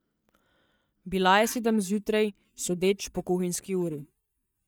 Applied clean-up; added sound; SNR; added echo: neural mask model DeepFilterNet 3.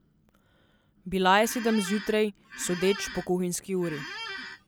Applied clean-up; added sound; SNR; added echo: none; Squeak; 11 dB; none.